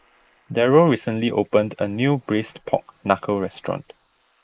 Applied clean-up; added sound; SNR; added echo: neural mask model Resemble Enhance denoiser.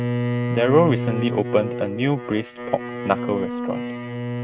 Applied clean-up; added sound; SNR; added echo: neural mask model RNNoise.